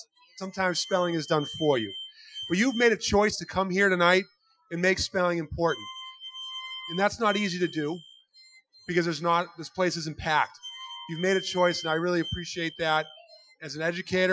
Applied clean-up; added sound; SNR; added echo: classical method Wiener filter.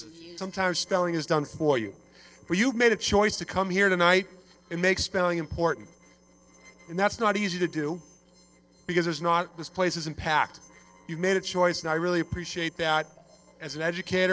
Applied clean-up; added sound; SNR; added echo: neural separator model SepFormer DNS4.